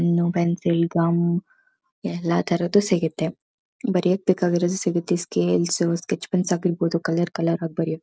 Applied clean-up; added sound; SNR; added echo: none; none; none; none.